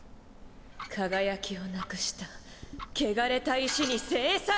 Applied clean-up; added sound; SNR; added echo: none; Tick-tock; 15 dB; none.